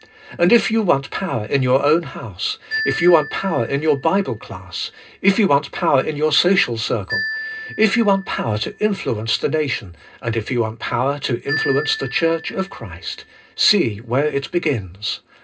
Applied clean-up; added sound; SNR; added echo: none; Marimba, xylophone; 14 dB; reverberation time 0.2 s.